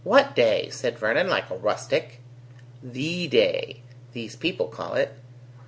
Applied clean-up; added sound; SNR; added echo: none; none; none; none.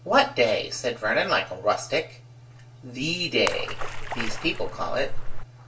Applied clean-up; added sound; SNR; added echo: none; Splash, splatter; 0 dB; reverberation time 0.1 s.